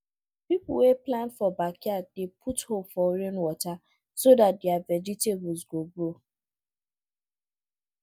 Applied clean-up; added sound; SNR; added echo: none; none; none; none.